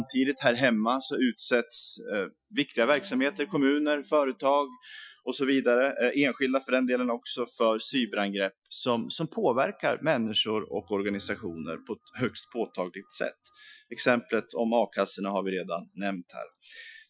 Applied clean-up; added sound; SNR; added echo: classical method Wiener filter.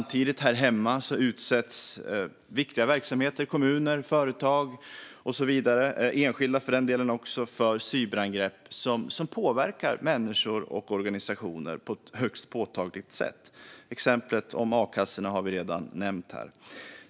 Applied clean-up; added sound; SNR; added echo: none; none; none; none.